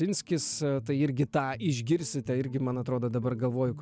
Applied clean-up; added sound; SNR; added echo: none; Guitar; 18 dB; none.